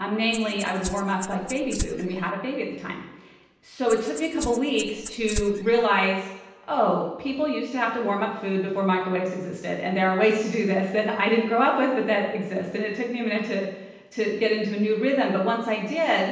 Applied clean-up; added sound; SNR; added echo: none; Rattle (instrument); 11 dB; reverberation time 0.9 s.